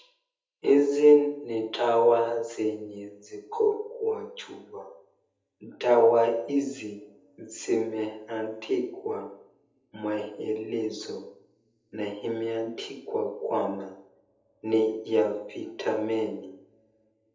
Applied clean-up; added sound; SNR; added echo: none; none; none; reverberation time 0.7 s.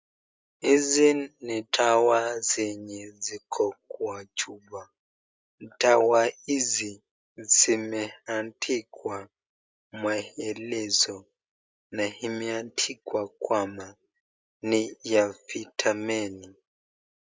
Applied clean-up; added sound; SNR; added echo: none; none; none; none.